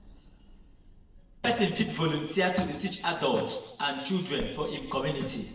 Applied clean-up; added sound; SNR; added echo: none; Explosion; 19 dB; reverberation time 1.0 s.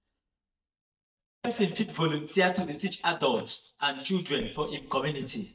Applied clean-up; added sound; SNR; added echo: neural mask model DeepFilterNet 3.